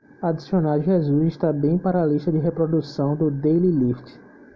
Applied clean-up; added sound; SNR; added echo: none; none; none; none.